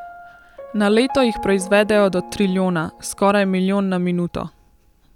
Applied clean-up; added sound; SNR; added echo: none; Piano; 17 dB; none.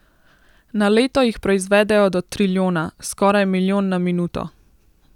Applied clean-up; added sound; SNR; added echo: none; none; none; none.